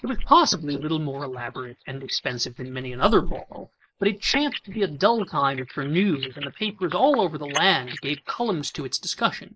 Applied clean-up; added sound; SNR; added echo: neural mask model Resemble Enhance denoiser.